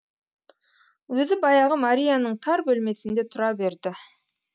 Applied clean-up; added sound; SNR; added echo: none; none; none; none.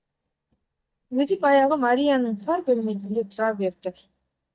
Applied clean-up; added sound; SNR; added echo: neural mask model DeepFilterNet 3.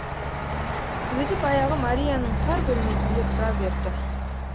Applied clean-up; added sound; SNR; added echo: none; Truck; -3 dB; none.